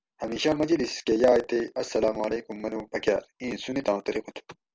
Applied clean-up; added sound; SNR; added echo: none; none; none; none.